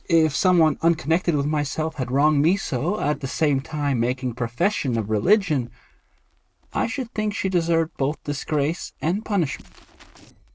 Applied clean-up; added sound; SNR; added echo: neural separator model SepFormer DNS4.